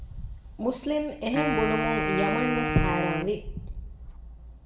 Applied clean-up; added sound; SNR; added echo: none; Wind instrument, woodwind instrument; 1 dB; reverberation time 0.5 s.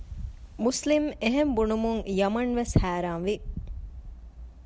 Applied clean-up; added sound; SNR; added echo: none; none; none; none.